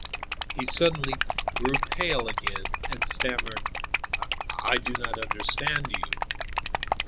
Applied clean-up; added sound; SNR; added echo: none; Liquid; -1 dB; none.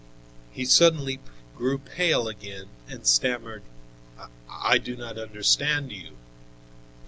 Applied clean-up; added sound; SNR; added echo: none; none; none; none.